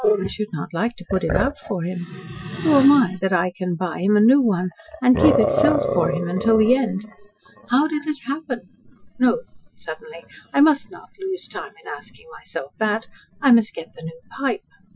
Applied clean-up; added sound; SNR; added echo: classical method Wiener filter.